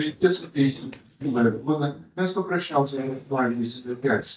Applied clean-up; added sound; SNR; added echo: neural mask model DeepFilterNet 3.